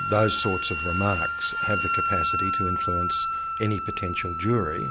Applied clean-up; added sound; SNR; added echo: none; Wind instrument, woodwind instrument; 0 dB; none.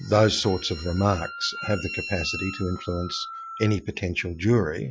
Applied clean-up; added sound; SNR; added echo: classical method Wiener filter.